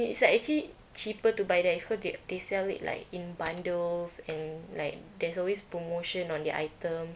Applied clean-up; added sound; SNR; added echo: none; Coin (dropping); 14 dB; none.